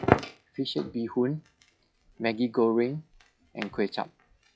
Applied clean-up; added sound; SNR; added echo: classical method log-MMSE.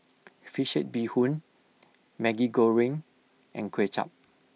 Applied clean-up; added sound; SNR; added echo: none; none; none; none.